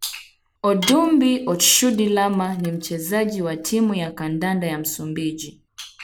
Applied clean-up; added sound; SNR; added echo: none; Dishes, pots, and pans / Glass; 14 dB; none.